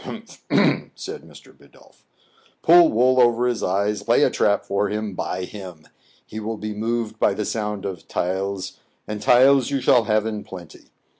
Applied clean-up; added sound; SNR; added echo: none; none; none; none.